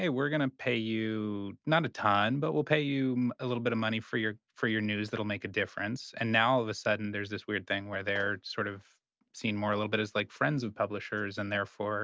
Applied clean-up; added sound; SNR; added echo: none; none; none; none.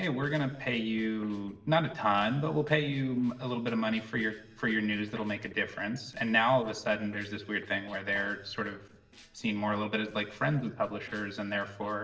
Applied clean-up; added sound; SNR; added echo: neural separator model SepFormer DNS4.